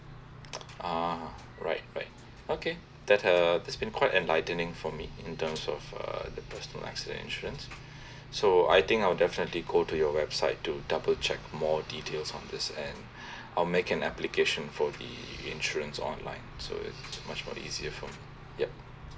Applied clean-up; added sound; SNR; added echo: none; Engine; 16 dB; none.